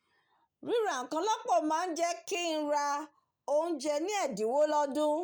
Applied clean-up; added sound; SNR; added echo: none; none; none; none.